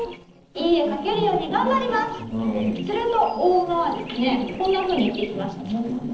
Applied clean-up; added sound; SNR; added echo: neural separator model SepFormer DNS4.